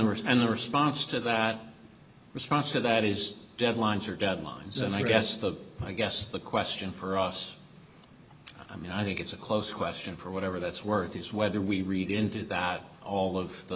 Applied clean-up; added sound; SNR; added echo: none; none; none; none.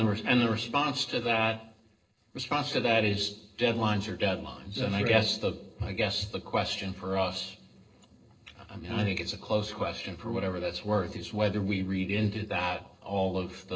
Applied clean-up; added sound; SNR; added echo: neural separator model SepFormer DNS4.